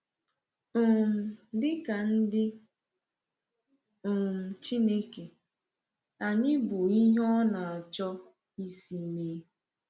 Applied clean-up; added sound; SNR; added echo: none; none; none; none.